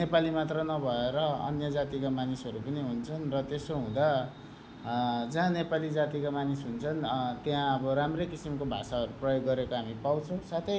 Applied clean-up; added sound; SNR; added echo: none; none; none; none.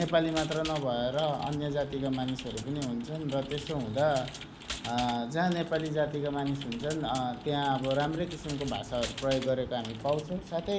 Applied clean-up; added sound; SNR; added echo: none; Computer keyboard; 14 dB; none.